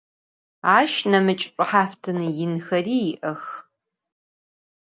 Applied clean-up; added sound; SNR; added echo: none; none; none; none.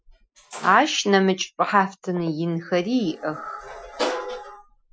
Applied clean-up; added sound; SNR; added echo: classical method Wiener filter.